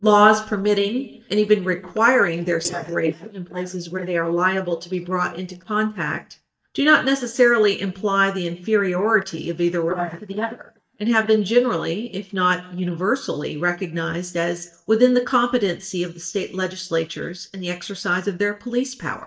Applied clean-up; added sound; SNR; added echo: neural mask model DeepFilterNet 3.